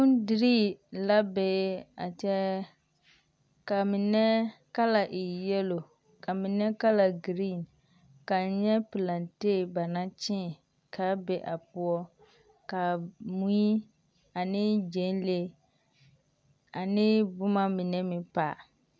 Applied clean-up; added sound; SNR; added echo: none; none; none; none.